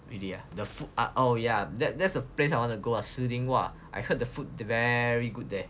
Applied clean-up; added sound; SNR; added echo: none; none; none; none.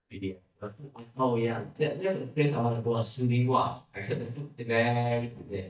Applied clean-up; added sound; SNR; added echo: neural mask model DeepFilterNet 3.